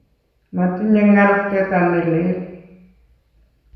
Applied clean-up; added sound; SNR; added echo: none; none; none; reverberation time 1.0 s.